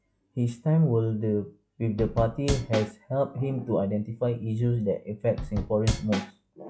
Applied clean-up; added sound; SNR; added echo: classical method log-MMSE.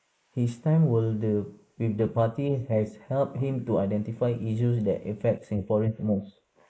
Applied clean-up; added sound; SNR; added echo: neural mask model Resemble Enhance denoiser.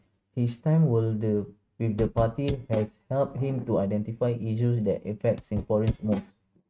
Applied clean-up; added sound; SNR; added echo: neural mask model RNNoise.